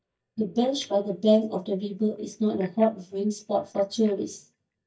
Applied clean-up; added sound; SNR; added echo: neural mask model DeepFilterNet 3.